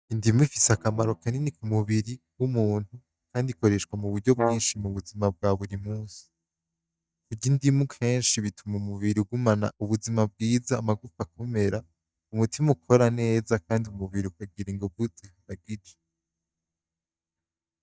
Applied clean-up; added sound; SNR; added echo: neural mask model DeepFilterNet 3.